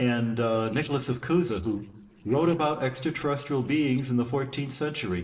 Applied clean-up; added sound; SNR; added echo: neural separator model SepFormer DNS4.